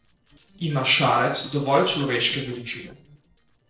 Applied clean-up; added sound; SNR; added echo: neural separator model SepFormer DNS4.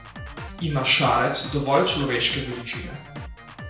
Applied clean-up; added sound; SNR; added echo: none; Drum kit; 13 dB; reverberation time 0.5 s.